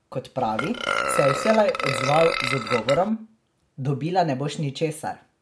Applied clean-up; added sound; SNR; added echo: none; Burping, eructation; 2 dB; none.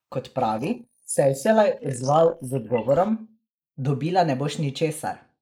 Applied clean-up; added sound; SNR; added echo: neural mask model Resemble Enhance denoiser.